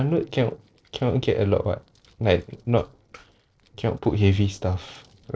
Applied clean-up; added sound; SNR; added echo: neural separator model SepFormer DNS4.